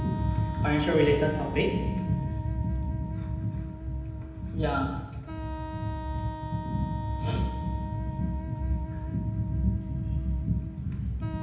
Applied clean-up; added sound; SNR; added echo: none; Wind instrument, woodwind instrument; 13 dB; reverberation time 0.9 s.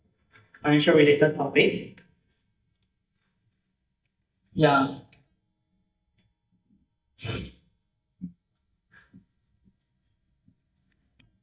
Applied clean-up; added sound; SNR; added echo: neural mask model DeepFilterNet 3.